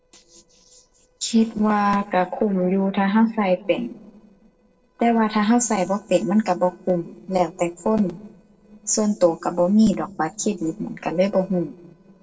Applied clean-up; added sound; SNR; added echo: neural separator model SepFormer DNS4.